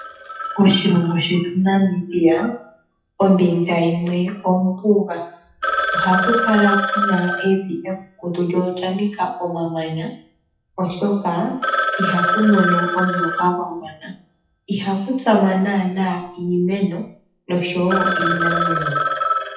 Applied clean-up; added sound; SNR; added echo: classical method WPE with log-MMSE.